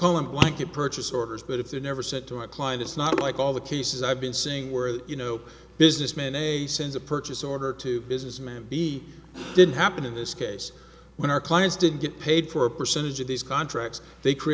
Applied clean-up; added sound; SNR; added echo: none; none; none; none.